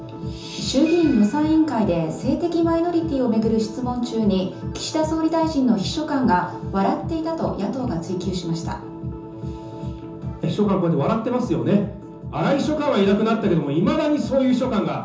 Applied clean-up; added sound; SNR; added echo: none; none; none; reverberation time 0.6 s.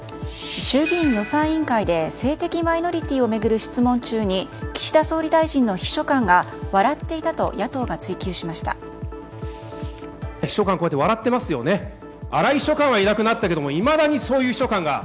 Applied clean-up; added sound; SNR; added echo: none; none; none; none.